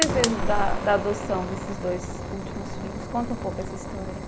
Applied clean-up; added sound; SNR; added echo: none; Fire; 0 dB; none.